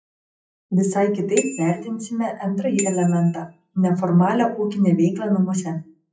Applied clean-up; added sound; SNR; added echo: classical method WPE with log-MMSE.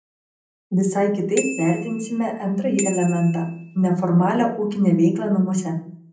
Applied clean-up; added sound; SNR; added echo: none; Bicycle bell; 13 dB; reverberation time 0.6 s.